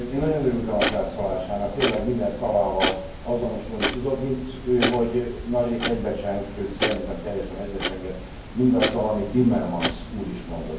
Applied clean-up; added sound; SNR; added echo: none; Clock; 5 dB; reverberation time 0.9 s.